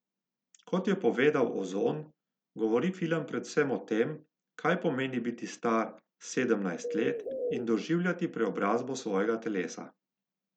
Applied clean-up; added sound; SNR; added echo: none; Bird; 3 dB; none.